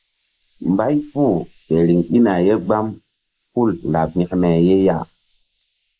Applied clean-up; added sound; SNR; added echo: neural mask model Resemble Enhance denoiser.